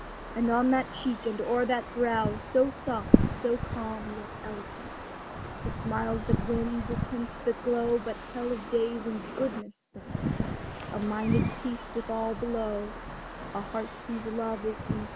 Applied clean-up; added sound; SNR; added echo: none; Wind; 2 dB; none.